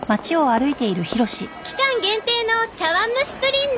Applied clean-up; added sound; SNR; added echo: none; none; none; none.